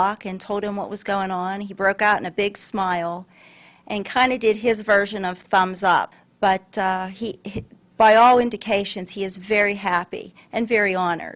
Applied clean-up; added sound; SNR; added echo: none; none; none; none.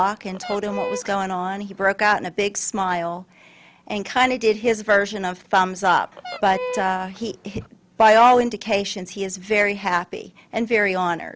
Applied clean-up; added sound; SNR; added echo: none; Fowl; 12 dB; none.